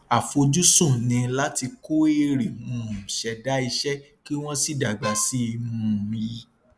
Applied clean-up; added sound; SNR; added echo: none; Bowed string instrument; 11 dB; none.